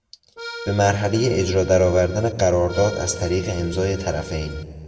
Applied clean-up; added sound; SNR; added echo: none; Accordion; 16 dB; reverberation time 1.6 s.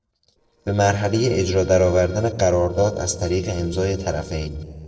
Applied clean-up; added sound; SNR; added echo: neural separator model SepFormer DNS4.